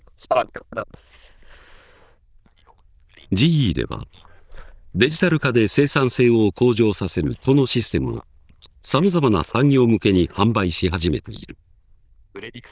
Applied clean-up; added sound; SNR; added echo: neural diffusion model UNIVERSE++.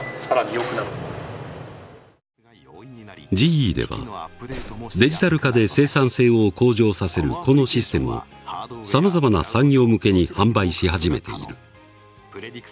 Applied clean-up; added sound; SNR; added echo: none; Slam; 18 dB; none.